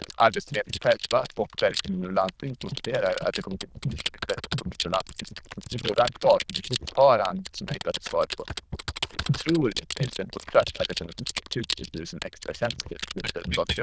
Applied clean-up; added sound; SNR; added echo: neural diffusion model UNIVERSE++.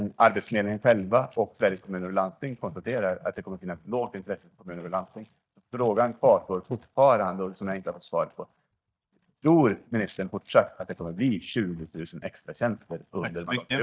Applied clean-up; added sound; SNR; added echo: neural mask model DeepFilterNet 3.